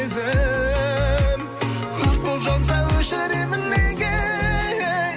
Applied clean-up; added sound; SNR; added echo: none; none; none; none.